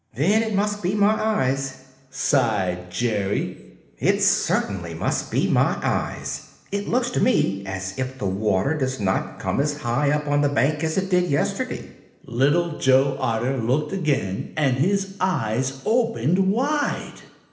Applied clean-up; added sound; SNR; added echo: none; none; none; reverberation time 1.0 s.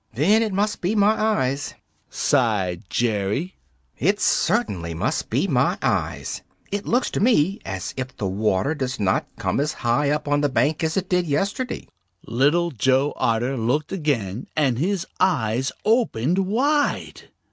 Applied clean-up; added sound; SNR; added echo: none; none; none; none.